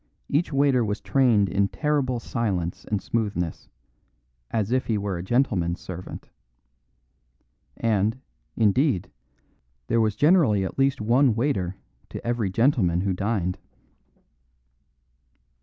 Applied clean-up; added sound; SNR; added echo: none; none; none; none.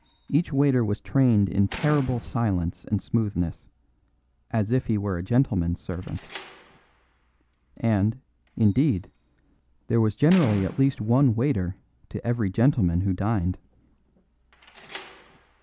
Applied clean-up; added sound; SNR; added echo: none; Slam; 20 dB; none.